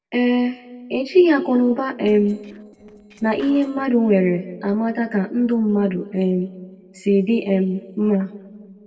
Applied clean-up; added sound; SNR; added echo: neural separator model SepFormer DNS4.